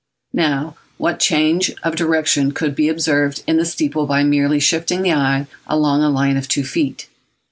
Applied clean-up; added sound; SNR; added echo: none; none; none; none.